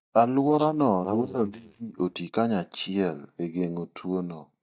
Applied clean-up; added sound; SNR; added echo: neural mask model DeepFilterNet 3.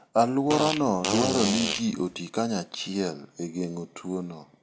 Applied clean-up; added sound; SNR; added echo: none; Fart; 3 dB; none.